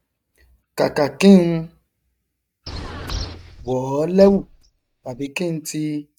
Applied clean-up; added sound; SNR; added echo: neural mask model DeepFilterNet 3.